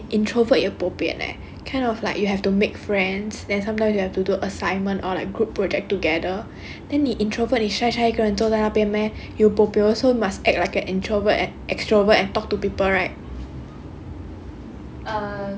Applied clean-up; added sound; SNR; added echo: none; none; none; none.